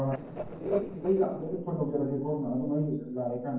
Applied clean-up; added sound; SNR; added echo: neural separator model SepFormer DNS4.